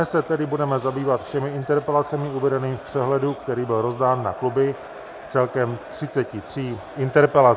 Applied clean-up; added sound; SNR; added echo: none; Crowd; 17 dB; none.